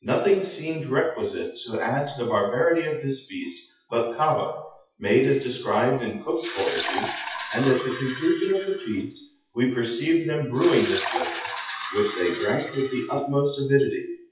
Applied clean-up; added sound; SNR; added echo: classical method WPE with log-MMSE.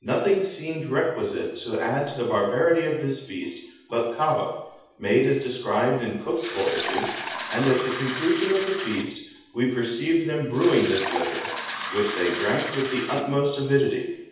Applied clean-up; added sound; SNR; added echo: none; Fill (with liquid); 8 dB; reverberation time 0.8 s.